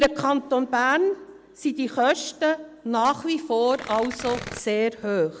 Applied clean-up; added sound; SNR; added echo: none; Tearing; 13 dB; none.